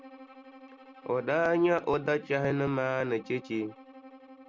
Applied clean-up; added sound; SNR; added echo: none; Bowed string instrument; 20 dB; none.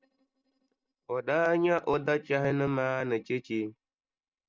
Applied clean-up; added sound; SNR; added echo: neural mask model DeepFilterNet 3.